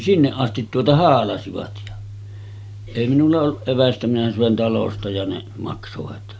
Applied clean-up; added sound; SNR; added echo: none; none; none; none.